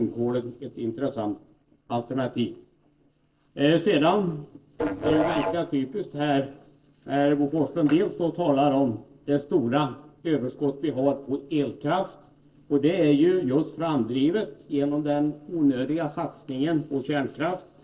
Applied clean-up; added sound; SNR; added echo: neural separator model SepFormer DNS4.